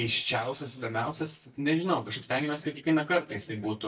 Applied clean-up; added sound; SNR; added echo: neural mask model DeepFilterNet 3.